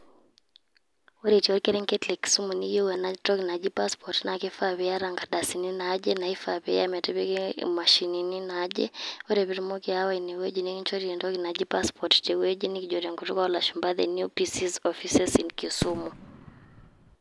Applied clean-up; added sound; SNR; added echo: none; Fireworks; 11 dB; none.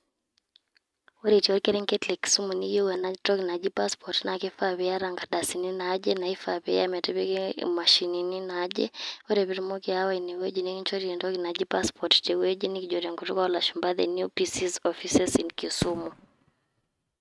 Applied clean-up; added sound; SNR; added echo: neural mask model RNNoise.